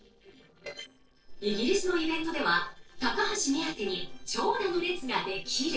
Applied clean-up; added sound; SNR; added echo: neural separator model SepFormer DNS4.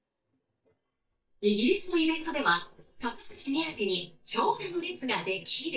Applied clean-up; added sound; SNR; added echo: neural mask model DeepFilterNet 3.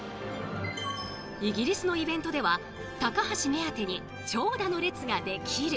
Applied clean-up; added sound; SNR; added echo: none; none; none; none.